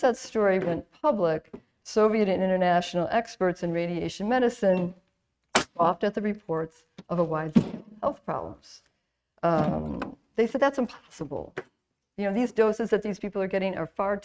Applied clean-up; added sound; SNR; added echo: neural mask model RNNoise.